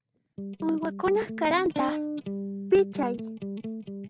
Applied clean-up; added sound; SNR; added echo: none; Electric guitar; 6 dB; none.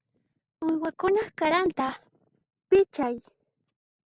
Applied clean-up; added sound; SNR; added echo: none; none; none; none.